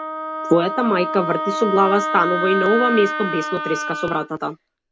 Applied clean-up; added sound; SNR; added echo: none; Wind instrument, woodwind instrument; 4 dB; none.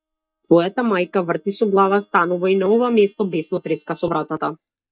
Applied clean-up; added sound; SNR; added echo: neural mask model DeepFilterNet 3.